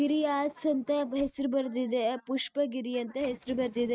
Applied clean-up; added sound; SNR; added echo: neural mask model RNNoise.